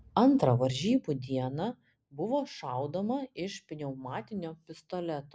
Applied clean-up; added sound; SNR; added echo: none; none; none; none.